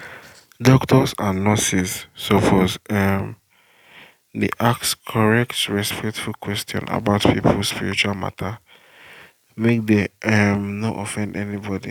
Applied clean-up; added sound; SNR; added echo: none; none; none; none.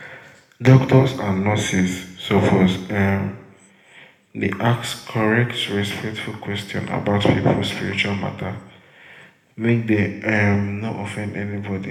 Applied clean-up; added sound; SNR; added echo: none; none; none; reverberation time 0.8 s.